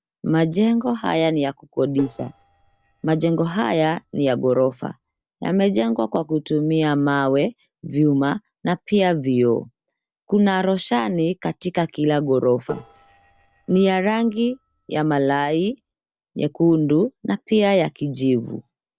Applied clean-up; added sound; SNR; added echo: neural separator model SepFormer DNS4.